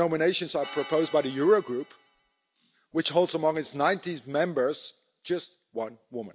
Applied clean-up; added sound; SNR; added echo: none; Organ; 18 dB; none.